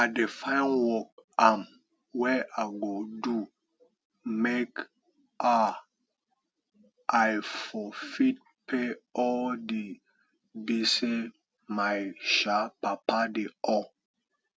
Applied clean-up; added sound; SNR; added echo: none; none; none; none.